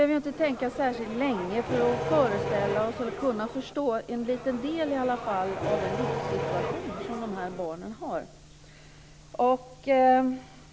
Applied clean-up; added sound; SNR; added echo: none; Accelerating, revving, vroom; 5 dB; none.